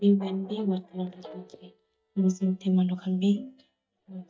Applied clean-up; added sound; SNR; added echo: neural mask model DeepFilterNet 3.